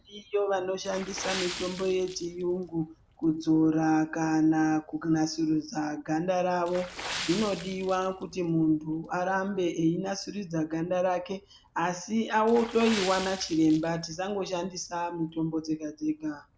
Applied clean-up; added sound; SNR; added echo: none; Water / Splash, splatter; 15 dB; none.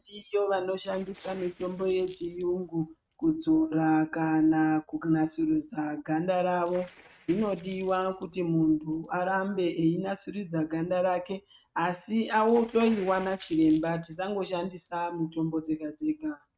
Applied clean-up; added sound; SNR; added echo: neural mask model RNNoise.